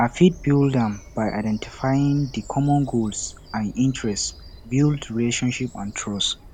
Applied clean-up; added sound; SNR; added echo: none; Bird vocalization, bird call, bird song; 19 dB; none.